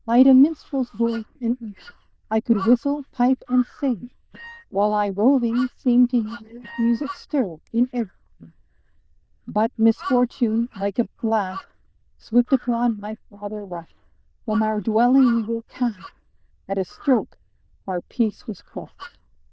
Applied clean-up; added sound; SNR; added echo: neural diffusion model UNIVERSE++.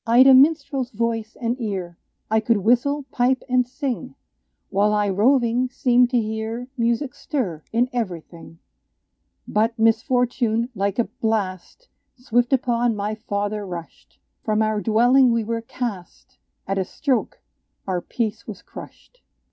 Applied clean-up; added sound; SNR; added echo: none; none; none; none.